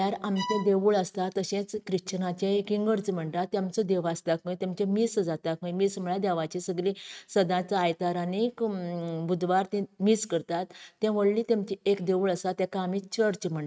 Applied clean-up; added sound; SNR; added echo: neural mask model RNNoise.